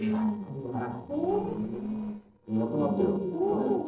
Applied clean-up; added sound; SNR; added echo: neural separator model SepFormer DNS4.